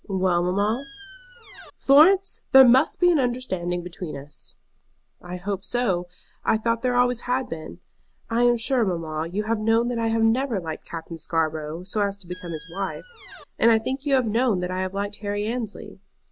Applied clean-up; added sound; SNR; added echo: none; Squeak; 19 dB; none.